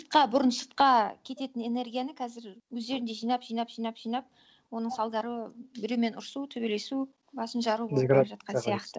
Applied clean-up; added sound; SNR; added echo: none; none; none; none.